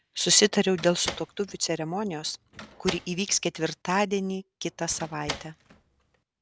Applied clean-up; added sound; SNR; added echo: none; Slam; 14 dB; none.